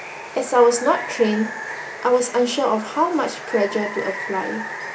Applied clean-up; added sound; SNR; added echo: none; Water; 11 dB; none.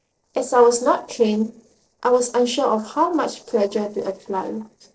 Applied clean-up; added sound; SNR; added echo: neural separator model SepFormer DNS4.